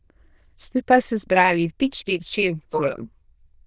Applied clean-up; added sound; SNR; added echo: neural diffusion model UNIVERSE++.